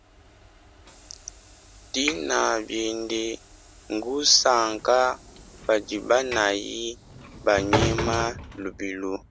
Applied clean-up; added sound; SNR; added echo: none; Sliding door / Train; 9 dB; none.